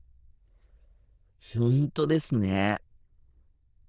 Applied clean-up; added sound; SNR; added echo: neural diffusion model UNIVERSE++.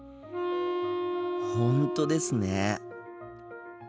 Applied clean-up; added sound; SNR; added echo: none; Wind instrument, woodwind instrument; 2 dB; none.